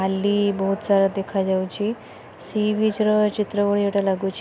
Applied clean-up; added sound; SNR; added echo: none; none; none; none.